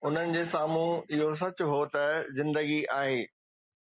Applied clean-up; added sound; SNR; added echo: none; none; none; none.